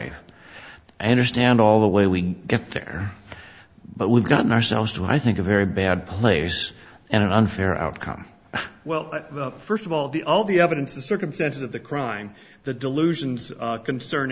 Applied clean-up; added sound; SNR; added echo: none; none; none; none.